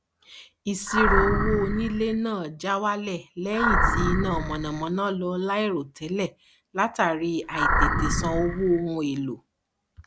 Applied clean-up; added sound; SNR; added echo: none; Animal; -2 dB; none.